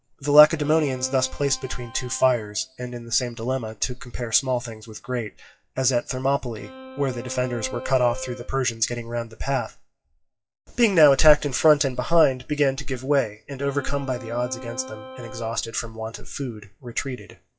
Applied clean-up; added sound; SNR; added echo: classical method WPE with log-MMSE.